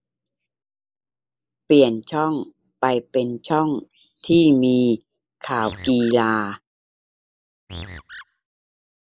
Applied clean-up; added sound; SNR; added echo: neural mask model Resemble Enhance denoiser.